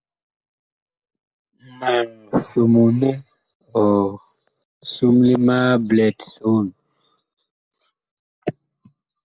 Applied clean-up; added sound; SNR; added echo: none; none; none; none.